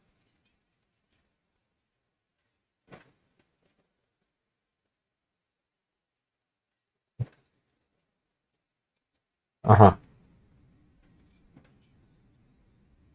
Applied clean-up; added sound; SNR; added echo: neural mask model RNNoise.